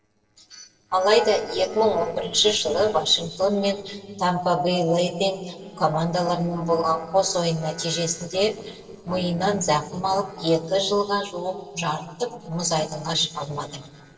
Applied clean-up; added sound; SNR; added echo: neural separator model SepFormer DNS4.